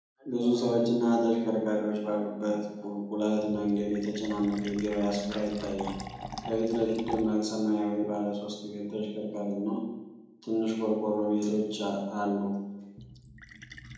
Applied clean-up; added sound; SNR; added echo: none; Fill (with liquid); 17 dB; reverberation time 0.9 s.